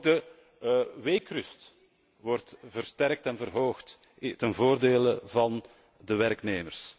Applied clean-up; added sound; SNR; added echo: none; none; none; none.